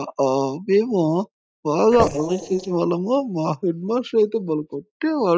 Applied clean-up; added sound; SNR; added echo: neural mask model DeepFilterNet 3.